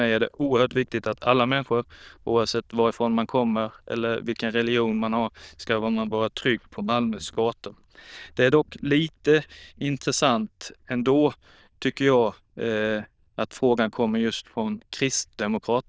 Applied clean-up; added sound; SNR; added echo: neural diffusion model UNIVERSE++.